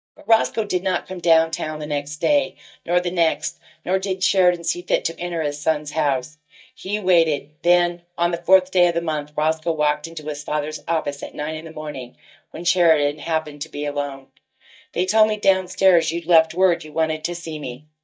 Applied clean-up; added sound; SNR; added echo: neural mask model DeepFilterNet 3.